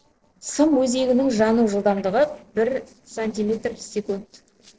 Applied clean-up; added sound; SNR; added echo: neural separator model SepFormer DNS4.